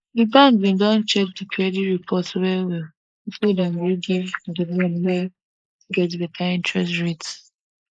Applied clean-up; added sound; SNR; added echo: neural mask model Resemble Enhance denoiser.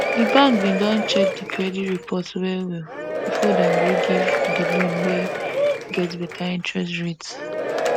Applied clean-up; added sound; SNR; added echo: none; Applause / Crowd / Cheering; 0 dB; none.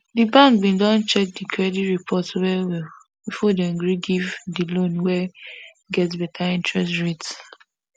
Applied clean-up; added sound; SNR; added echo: none; none; none; none.